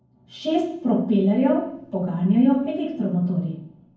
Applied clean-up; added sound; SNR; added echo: none; none; none; reverberation time 0.9 s.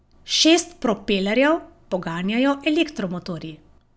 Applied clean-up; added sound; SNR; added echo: none; none; none; none.